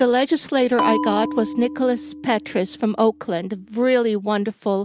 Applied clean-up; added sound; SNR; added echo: none; Bell; 8 dB; none.